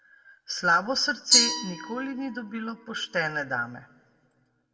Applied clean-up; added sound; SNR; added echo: none; Glass; 1 dB; reverberation time 0.7 s.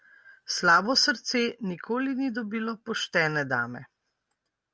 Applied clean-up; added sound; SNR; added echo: none; none; none; none.